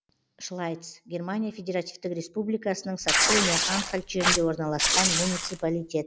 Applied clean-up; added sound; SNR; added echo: none; Tearing; -4 dB; none.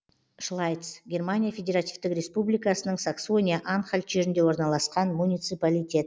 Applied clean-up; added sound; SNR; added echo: none; none; none; none.